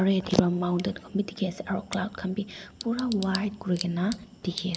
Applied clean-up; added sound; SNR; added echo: none; Tick / Bicycle; 16 dB; none.